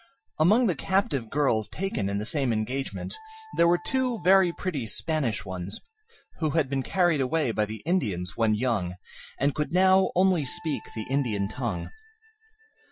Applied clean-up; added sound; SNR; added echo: classical method Wiener filter.